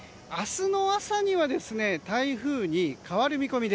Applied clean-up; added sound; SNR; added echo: none; none; none; none.